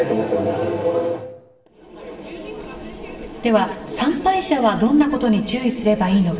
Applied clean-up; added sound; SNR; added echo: none; none; none; reverberation time 0.9 s.